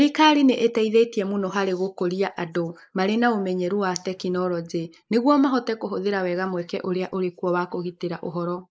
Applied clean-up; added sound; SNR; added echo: neural mask model Resemble Enhance denoiser.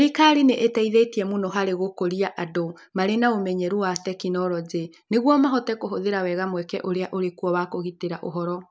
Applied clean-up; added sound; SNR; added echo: none; none; none; none.